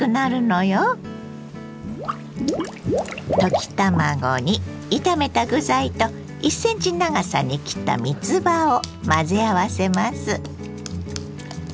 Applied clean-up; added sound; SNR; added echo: none; Liquid; 5 dB; none.